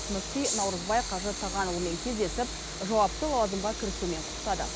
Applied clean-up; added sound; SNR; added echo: none; Train; 5 dB; none.